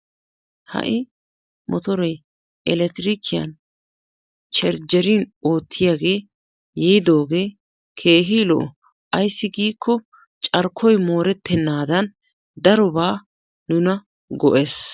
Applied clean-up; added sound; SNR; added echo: none; none; none; none.